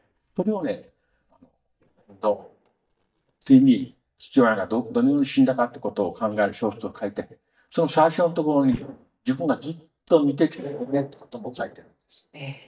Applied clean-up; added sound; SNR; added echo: neural mask model DeepFilterNet 3.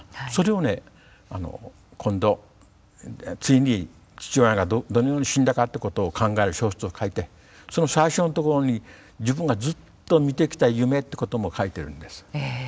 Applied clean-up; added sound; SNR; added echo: none; none; none; none.